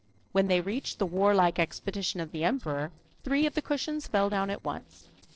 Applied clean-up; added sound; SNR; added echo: neural separator model SepFormer DNS4.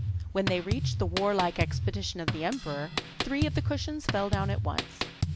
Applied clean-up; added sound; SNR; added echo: none; Drum kit; 0 dB; none.